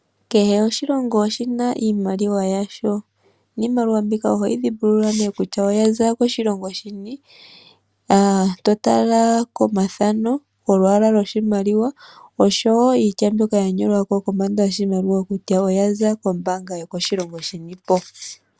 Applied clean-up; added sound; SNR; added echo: none; none; none; none.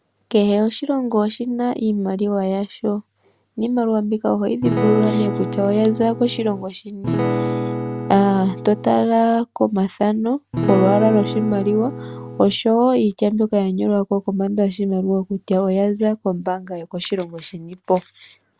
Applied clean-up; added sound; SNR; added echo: none; Acoustic guitar / Strum; 5 dB; none.